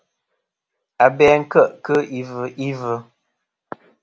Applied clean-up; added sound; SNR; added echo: none; none; none; none.